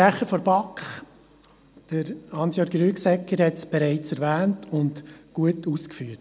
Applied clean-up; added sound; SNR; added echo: none; none; none; none.